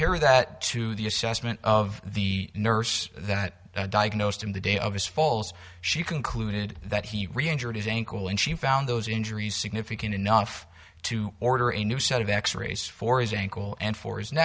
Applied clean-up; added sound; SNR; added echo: none; none; none; none.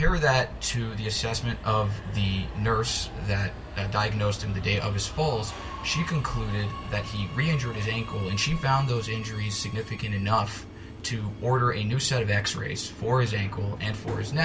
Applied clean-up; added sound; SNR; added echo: none; Subway, metro, underground; 12 dB; reverberation time 0.2 s.